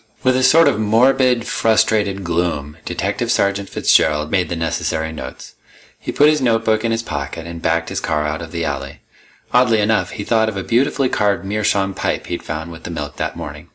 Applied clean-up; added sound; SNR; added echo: none; none; none; none.